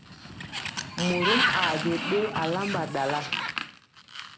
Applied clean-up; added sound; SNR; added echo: none; Sliding door; 0 dB; none.